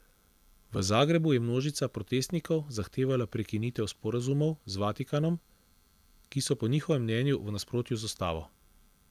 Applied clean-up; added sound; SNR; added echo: none; none; none; none.